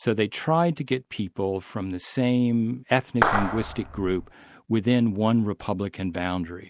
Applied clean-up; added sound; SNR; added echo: none; Clapping; 1 dB; none.